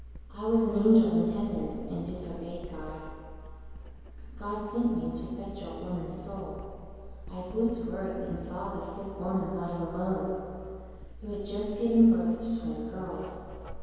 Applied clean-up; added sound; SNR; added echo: none; Writing; 17 dB; reverberation time 2.2 s.